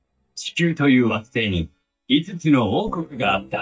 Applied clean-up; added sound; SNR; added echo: neural mask model DeepFilterNet 3.